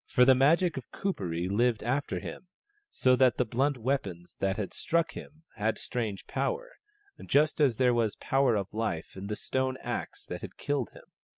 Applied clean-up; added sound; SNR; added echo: none; none; none; none.